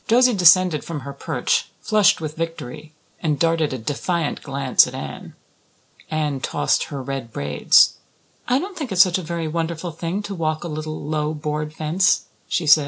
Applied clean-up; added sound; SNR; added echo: none; none; none; none.